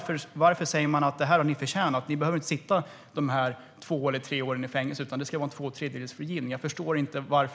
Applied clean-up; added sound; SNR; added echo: none; none; none; none.